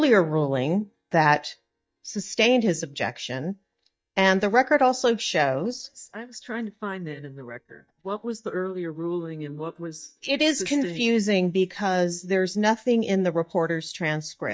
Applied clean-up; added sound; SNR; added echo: neural mask model DeepFilterNet 3.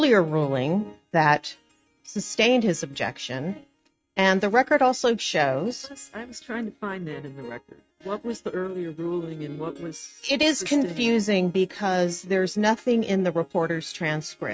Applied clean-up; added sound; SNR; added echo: neural mask model RNNoise.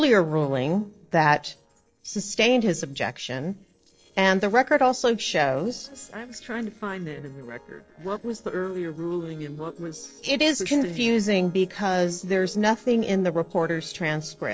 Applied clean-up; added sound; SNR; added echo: neural separator model SepFormer DNS4.